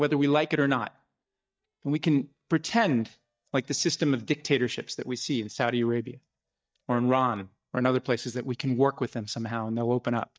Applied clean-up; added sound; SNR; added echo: neural mask model DeepFilterNet 3.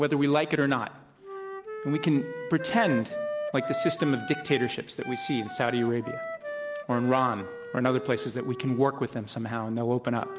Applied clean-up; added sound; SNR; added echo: none; Wind instrument, woodwind instrument; 9 dB; none.